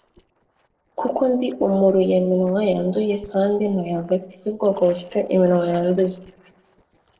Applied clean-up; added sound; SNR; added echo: neural separator model SepFormer DNS4.